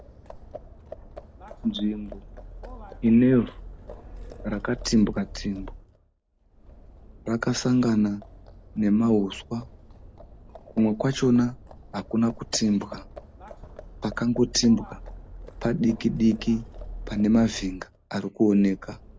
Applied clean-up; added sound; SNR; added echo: none; Livestock, farm animals, working animals; 16 dB; none.